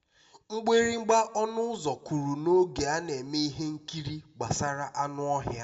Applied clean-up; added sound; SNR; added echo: none; none; none; reverberation time 0.7 s.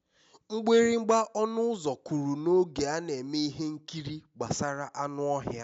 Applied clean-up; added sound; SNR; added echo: none; none; none; none.